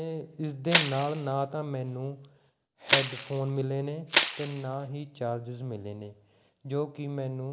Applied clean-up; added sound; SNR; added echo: none; Crushing; -2 dB; none.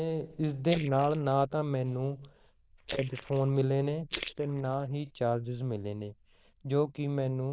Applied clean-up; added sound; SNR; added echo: neural diffusion model UNIVERSE++.